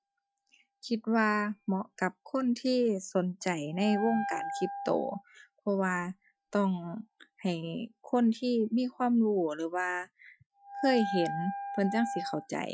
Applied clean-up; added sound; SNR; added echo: classical method Wiener filter.